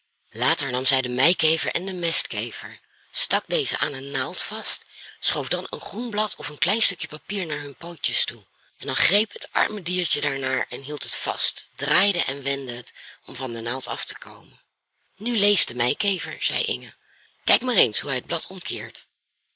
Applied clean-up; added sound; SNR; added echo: neural mask model Resemble Enhance denoiser.